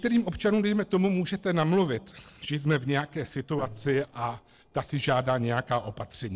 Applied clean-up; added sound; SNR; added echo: neural separator model SepFormer DNS4.